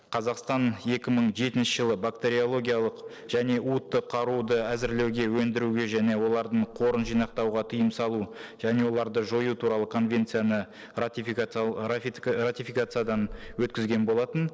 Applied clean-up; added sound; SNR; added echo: neural separator model SepFormer DNS4.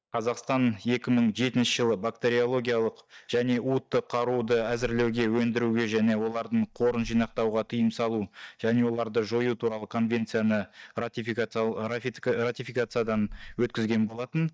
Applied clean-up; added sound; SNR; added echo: neural mask model DeepFilterNet 3.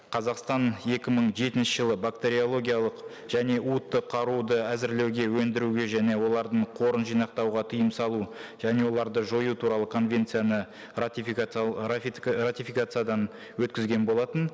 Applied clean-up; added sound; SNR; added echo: none; none; none; none.